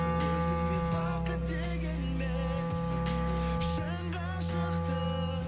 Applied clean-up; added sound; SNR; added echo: none; Wind instrument, woodwind instrument; -2 dB; none.